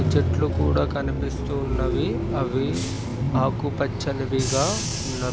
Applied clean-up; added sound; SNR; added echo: none; Bus / Engine; -2 dB; none.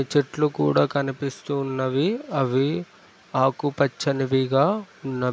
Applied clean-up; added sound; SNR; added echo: none; none; none; none.